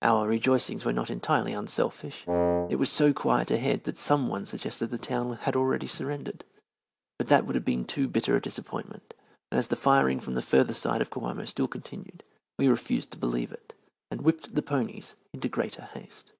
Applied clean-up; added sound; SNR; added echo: none; Wind instrument, woodwind instrument; 0 dB; none.